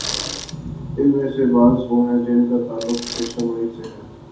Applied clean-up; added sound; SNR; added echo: none; Bicycle; 14 dB; reverberation time 0.6 s.